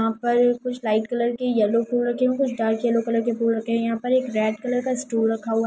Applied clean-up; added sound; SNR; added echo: none; none; none; none.